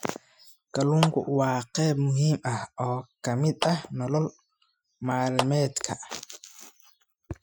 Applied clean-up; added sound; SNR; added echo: classical method Wiener filter.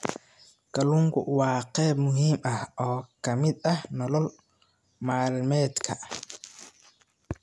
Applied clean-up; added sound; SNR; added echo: none; none; none; none.